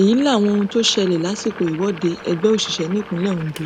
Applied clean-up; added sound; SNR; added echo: none; Mechanical fan + Boiling; 16 dB; none.